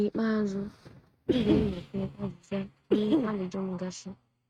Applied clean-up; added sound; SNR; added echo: neural mask model RNNoise.